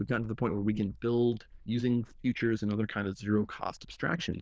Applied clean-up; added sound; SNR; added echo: neural diffusion model UNIVERSE++.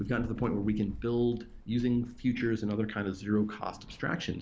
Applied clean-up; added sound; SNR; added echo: none; Run; 16 dB; none.